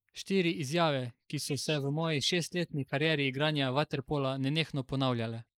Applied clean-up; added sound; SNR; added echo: neural mask model Resemble Enhance denoiser.